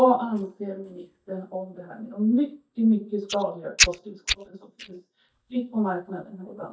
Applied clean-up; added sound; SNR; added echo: neural mask model DeepFilterNet 3.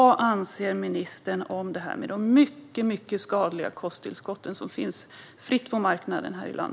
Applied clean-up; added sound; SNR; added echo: none; none; none; none.